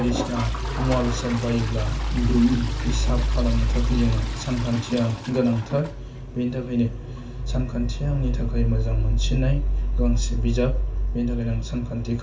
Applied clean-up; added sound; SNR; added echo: none; Toilet flush; 16 dB; reverberation time 0.3 s.